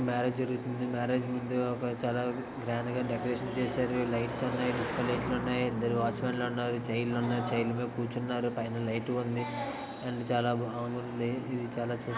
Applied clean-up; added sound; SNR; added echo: none; Car passing by; 14 dB; none.